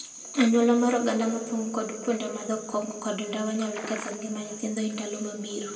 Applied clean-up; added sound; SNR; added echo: none; Liquid; 12 dB; reverberation time 1.7 s.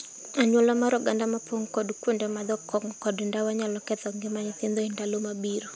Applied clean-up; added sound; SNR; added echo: none; none; none; none.